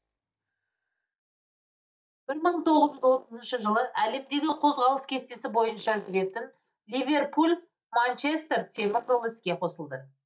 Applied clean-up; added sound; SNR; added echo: neural mask model DeepFilterNet 3.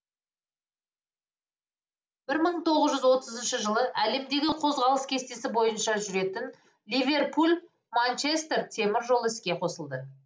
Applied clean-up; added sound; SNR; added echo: none; none; none; none.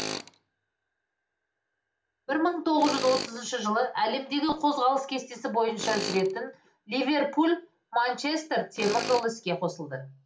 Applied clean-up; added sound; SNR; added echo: none; Tools; 12 dB; reverberation time 0.2 s.